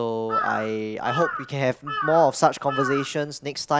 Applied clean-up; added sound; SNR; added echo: none; Bird vocalization, bird call, bird song / Crow; 7 dB; none.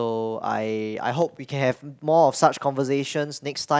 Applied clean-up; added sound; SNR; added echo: none; none; none; none.